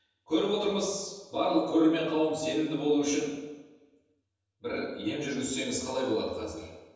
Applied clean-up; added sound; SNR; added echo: none; none; none; reverberation time 1.1 s.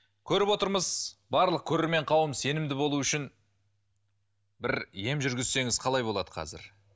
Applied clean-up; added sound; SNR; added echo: none; none; none; none.